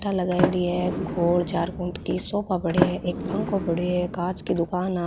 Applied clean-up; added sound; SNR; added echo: none; Sliding door; 5 dB; none.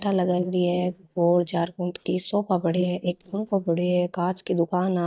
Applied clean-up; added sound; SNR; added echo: neural mask model DeepFilterNet 3.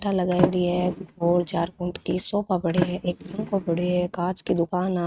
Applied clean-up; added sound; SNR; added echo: neural mask model RNNoise.